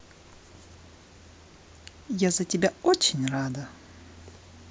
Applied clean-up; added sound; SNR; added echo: none; none; none; none.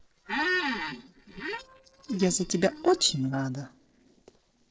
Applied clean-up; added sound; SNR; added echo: neural separator model SepFormer DNS4.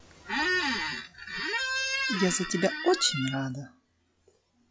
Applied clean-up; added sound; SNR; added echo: classical method log-MMSE.